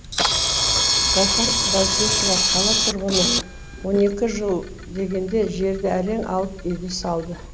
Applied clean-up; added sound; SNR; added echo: none; Camera; -1 dB; none.